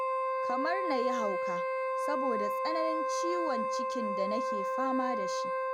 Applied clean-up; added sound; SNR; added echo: none; Wind instrument, woodwind instrument; -5 dB; none.